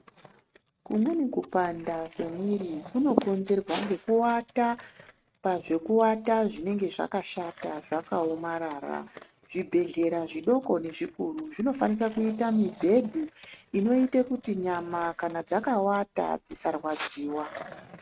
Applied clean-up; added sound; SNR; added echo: neural mask model RNNoise.